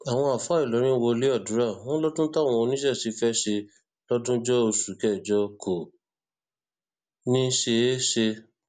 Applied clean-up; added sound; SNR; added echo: none; none; none; none.